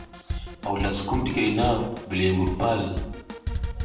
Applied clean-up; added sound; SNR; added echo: none; Drum kit; 6 dB; reverberation time 0.7 s.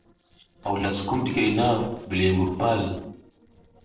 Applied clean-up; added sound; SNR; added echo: neural separator model SepFormer DNS4.